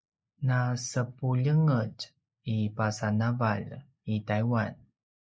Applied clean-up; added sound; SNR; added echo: neural mask model Resemble Enhance denoiser.